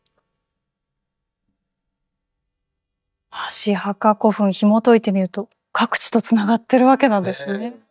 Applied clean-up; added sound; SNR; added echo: neural mask model DeepFilterNet 3.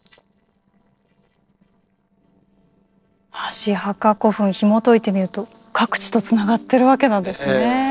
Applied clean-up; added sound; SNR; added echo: neural separator model SepFormer DNS4.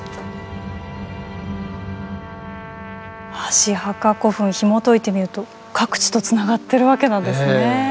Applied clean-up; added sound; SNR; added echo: none; Trumpet; 19 dB; none.